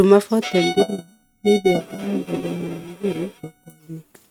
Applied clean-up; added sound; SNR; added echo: neural mask model RNNoise.